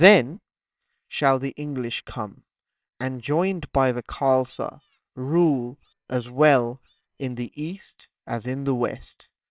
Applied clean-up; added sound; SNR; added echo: neural separator model SepFormer WHAMR!.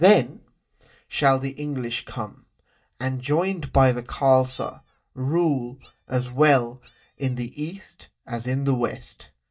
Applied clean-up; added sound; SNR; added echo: neural mask model DeepFilterNet 3.